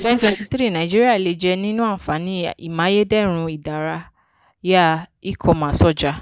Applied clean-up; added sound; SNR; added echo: neural mask model Resemble Enhance denoiser.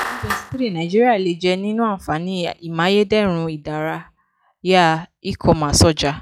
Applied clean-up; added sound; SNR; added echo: classical method log-MMSE.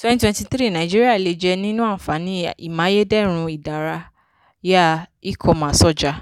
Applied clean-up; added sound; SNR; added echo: none; none; none; none.